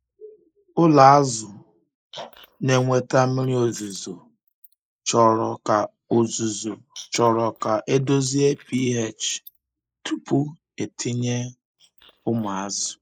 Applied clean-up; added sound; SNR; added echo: neural mask model Resemble Enhance denoiser.